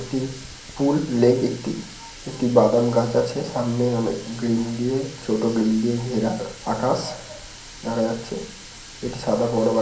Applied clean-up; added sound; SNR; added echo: none; Water tap, faucet; 17 dB; reverberation time 0.6 s.